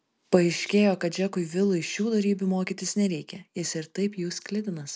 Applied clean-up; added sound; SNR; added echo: none; none; none; none.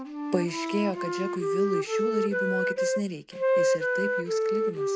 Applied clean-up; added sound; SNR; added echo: none; Wind instrument, woodwind instrument; -5 dB; none.